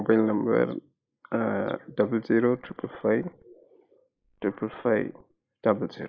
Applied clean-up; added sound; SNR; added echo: neural mask model Resemble Enhance denoiser.